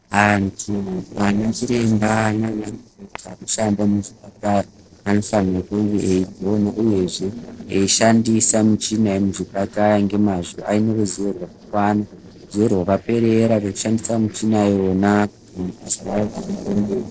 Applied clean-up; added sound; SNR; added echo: neural separator model SepFormer DNS4.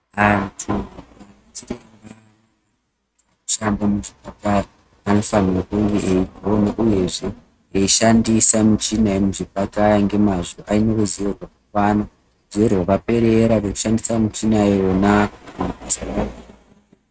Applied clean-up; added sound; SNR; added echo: neural mask model RNNoise.